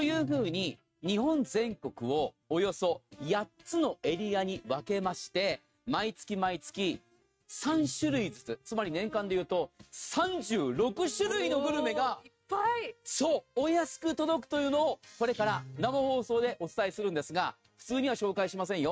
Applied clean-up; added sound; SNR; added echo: neural mask model RNNoise.